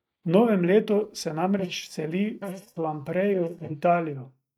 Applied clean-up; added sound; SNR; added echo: neural mask model DeepFilterNet 3.